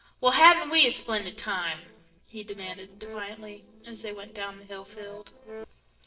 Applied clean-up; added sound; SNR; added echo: neural separator model SepFormer DNS4.